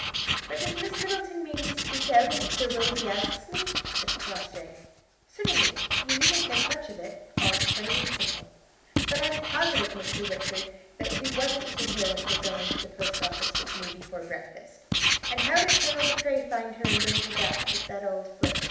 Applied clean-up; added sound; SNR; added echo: none; Writing; -3 dB; reverberation time 0.8 s.